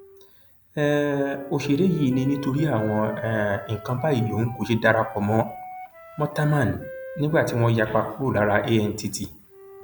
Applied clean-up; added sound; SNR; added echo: none; Wind instrument, woodwind instrument; 16 dB; none.